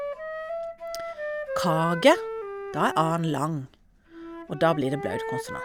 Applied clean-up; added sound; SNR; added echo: none; Wind instrument, woodwind instrument; 7 dB; none.